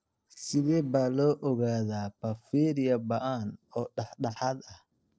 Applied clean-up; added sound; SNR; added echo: neural separator model SepFormer DNS4.